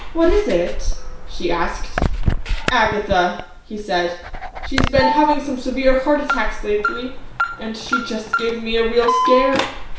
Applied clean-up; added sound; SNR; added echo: none; Alarm; 1 dB; reverberation time 0.6 s.